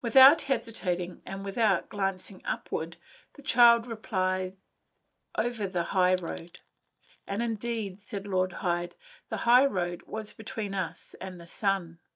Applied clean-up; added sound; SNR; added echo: neural mask model DeepFilterNet 3.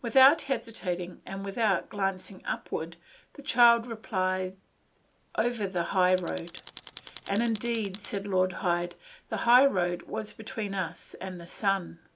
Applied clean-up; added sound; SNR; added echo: none; Tools; 19 dB; none.